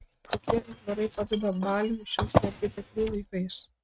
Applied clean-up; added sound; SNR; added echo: neural mask model RNNoise.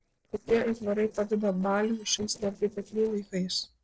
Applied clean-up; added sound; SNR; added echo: neural separator model SepFormer DNS4.